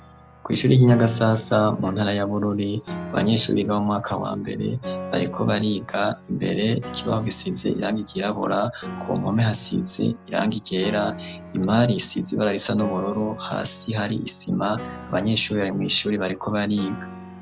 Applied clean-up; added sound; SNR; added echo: none; Piano; 15 dB; none.